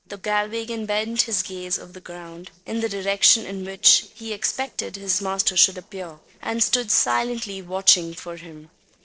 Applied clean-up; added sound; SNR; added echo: neural separator model SepFormer DNS4.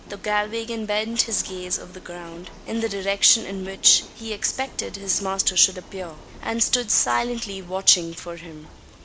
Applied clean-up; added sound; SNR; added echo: none; Subway, metro, underground; 19 dB; none.